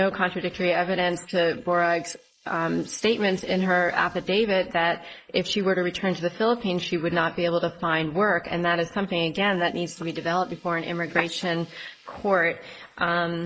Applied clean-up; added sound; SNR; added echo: neural mask model Resemble Enhance denoiser.